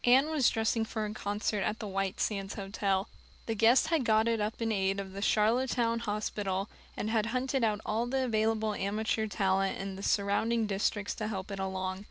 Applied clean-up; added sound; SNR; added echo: none; none; none; none.